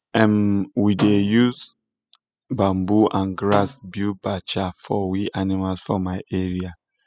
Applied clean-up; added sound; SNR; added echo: classical method spectral subtraction.